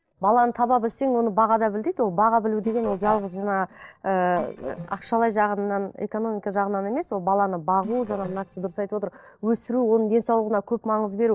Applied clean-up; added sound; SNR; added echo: neural separator model SepFormer DNS4.